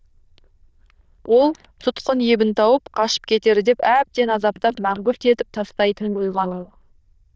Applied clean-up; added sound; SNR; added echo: neural diffusion model UNIVERSE++.